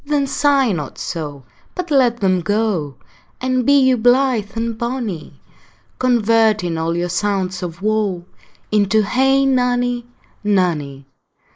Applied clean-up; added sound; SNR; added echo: neural mask model Resemble Enhance denoiser.